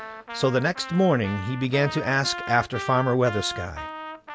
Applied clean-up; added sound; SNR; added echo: none; Trumpet; 11 dB; none.